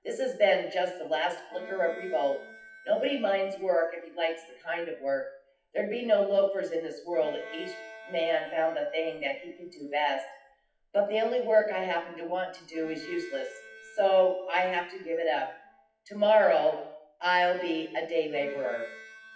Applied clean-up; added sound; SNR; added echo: classical method WPE with log-MMSE.